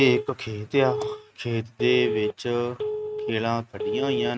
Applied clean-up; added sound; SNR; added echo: neural mask model RNNoise.